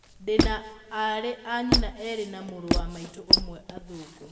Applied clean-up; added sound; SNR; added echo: none; Squeak; -4 dB; reverberation time 1.6 s.